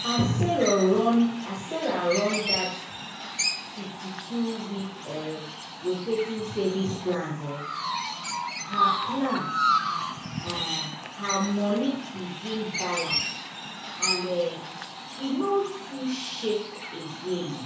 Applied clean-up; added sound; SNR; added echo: none; Chirp, tweet; 3 dB; reverberation time 0.6 s.